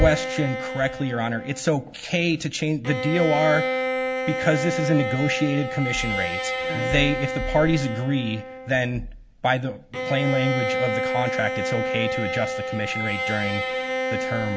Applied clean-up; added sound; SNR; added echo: none; Bowed string instrument; 3 dB; none.